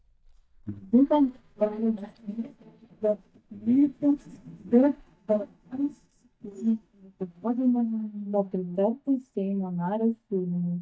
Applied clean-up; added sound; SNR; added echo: neural mask model DeepFilterNet 3.